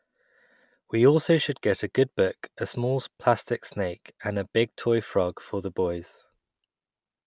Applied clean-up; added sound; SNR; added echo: none; none; none; none.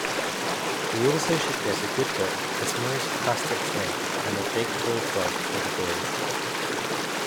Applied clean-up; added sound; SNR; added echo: none; Stream; -4 dB; none.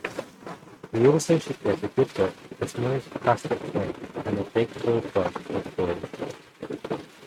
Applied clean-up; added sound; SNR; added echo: neural mask model RNNoise.